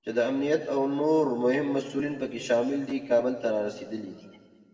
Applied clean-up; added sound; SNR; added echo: none; none; none; reverberation time 1.5 s.